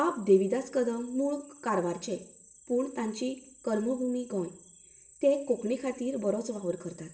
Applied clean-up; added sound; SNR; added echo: none; none; none; reverberation time 0.5 s.